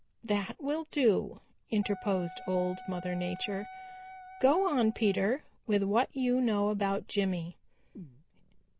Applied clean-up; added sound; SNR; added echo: none; Wind instrument, woodwind instrument; 16 dB; none.